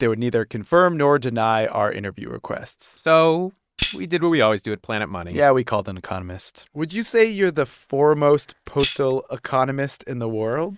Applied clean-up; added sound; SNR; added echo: neural mask model RNNoise.